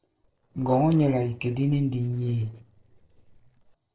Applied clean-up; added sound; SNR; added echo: neural separator model SepFormer DNS4.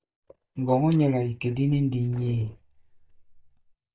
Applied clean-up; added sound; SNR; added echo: neural mask model DeepFilterNet 3.